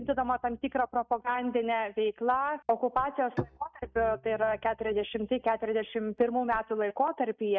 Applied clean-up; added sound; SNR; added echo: neural mask model RNNoise.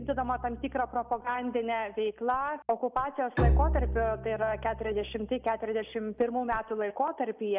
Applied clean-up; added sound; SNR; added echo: none; Bowed string instrument; 4 dB; none.